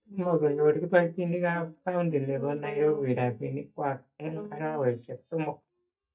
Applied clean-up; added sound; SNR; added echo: neural mask model DeepFilterNet 3.